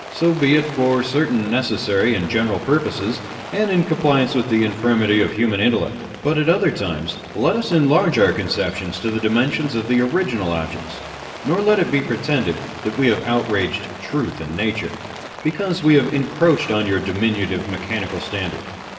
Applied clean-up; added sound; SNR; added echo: none; Rain; 15 dB; reverberation time 2.3 s.